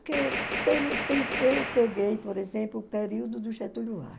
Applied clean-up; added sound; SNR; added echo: none; Gunshot, gunfire; 4 dB; none.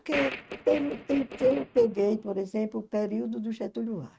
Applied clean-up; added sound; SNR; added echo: neural mask model RNNoise.